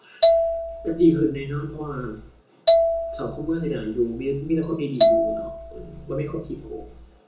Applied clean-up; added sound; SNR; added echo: none; Marimba, xylophone; -2 dB; reverberation time 0.6 s.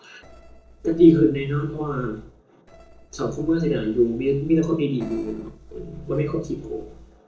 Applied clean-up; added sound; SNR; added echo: neural separator model SepFormer DNS4.